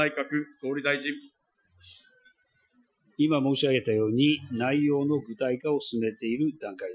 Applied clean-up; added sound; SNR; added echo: classical method Wiener filter.